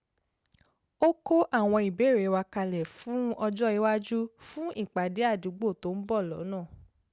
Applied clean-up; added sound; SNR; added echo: none; none; none; none.